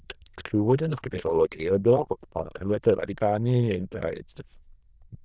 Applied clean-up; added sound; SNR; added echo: neural diffusion model UNIVERSE++.